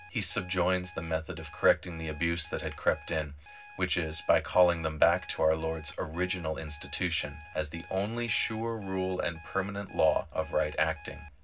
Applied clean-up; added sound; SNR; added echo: none; Alarm; 20 dB; reverberation time 0.4 s.